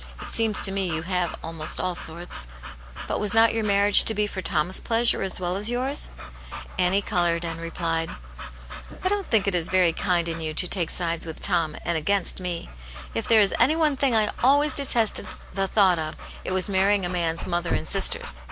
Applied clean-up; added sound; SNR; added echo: none; Dog / Breathing; 14 dB; none.